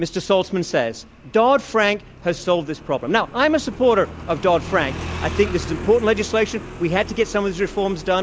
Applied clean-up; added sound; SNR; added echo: none; Motorcycle; 13 dB; none.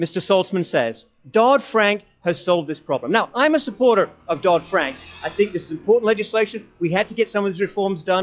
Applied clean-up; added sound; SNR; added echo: classical method log-MMSE.